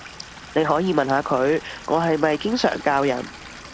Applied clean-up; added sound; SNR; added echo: none; Stream / Liquid; 17 dB; none.